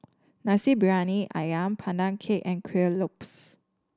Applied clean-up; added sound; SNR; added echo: none; none; none; none.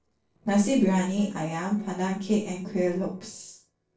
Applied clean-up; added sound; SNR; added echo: neural separator model SepFormer DNS4.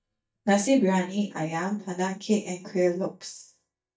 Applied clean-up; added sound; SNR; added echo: neural mask model DeepFilterNet 3.